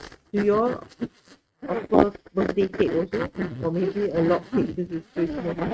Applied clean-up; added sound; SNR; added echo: neural mask model RNNoise.